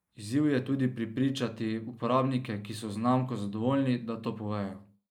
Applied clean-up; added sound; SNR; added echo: neural mask model Resemble Enhance denoiser.